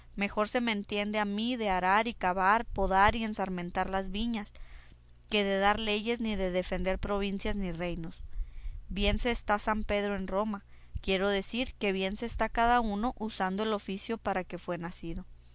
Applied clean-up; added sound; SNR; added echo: none; none; none; none.